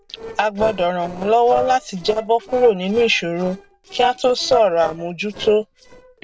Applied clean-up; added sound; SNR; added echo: neural separator model SepFormer DNS4.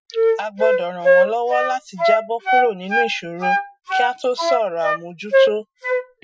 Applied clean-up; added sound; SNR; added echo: classical method Wiener filter.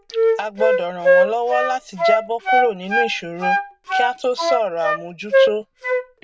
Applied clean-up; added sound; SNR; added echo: none; Wind instrument, woodwind instrument; -5 dB; none.